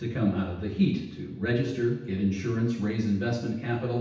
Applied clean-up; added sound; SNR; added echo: none; none; none; reverberation time 0.9 s.